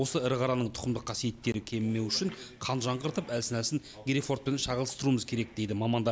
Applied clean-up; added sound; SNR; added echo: none; none; none; none.